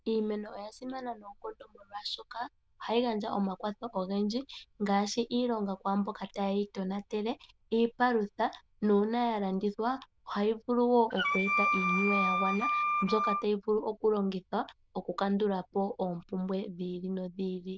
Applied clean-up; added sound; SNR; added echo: neural diffusion model UNIVERSE++.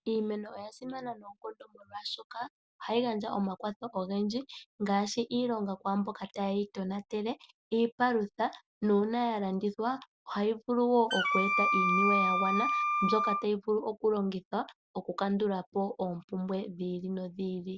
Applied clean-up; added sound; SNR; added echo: none; Wind instrument, woodwind instrument; -3 dB; none.